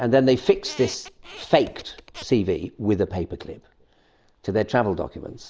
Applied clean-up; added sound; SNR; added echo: none; Squeak; 18 dB; none.